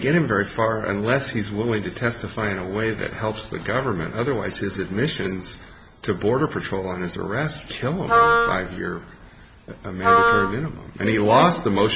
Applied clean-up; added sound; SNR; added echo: none; Wind instrument, woodwind instrument; -4 dB; none.